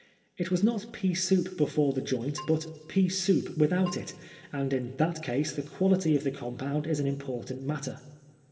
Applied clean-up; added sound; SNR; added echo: none; Keyboard (musical); 19 dB; reverberation time 2.2 s.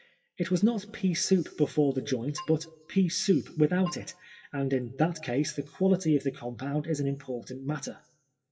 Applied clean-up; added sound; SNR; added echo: classical method WPE with log-MMSE.